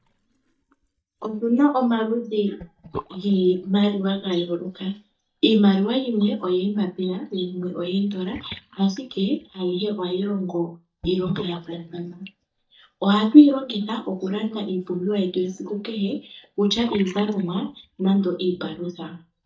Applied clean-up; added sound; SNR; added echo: neural mask model DeepFilterNet 3.